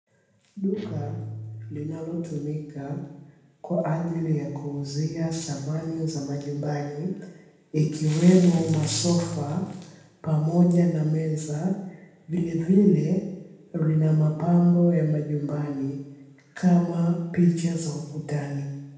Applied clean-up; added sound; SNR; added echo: none; Guitar; 15 dB; reverberation time 0.9 s.